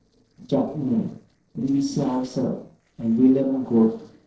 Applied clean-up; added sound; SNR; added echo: neural separator model SepFormer DNS4.